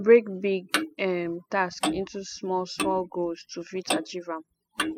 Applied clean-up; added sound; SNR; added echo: classical method spectral subtraction.